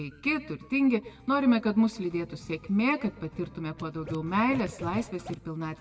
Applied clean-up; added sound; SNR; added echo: none; Scratching (performance technique); 13 dB; reverberation time 1.1 s.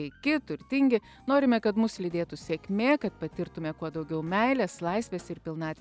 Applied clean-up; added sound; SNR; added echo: none; none; none; none.